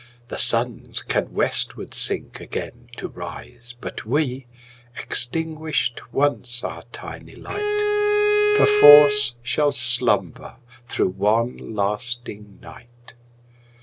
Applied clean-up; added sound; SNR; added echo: none; Bowed string instrument; -2 dB; none.